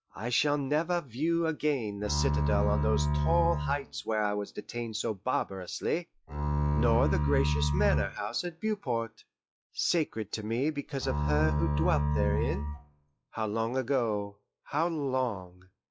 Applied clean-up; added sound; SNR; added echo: classical method log-MMSE.